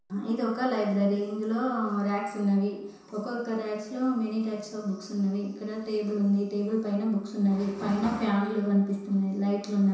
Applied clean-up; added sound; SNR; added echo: none; none; none; reverberation time 0.7 s.